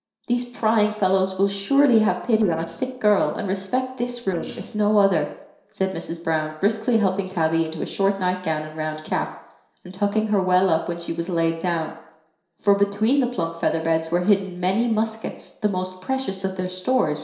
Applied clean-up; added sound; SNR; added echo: neural separator model SepFormer DNS4.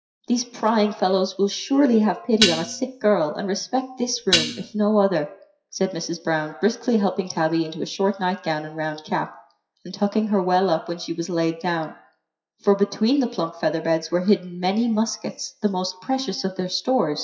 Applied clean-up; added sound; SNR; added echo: classical method WPE with log-MMSE.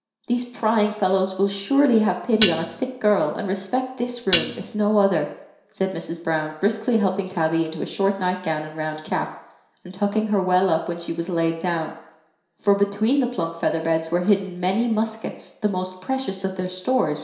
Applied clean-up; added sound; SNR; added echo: none; Dishes, pots, and pans; 1 dB; reverberation time 0.7 s.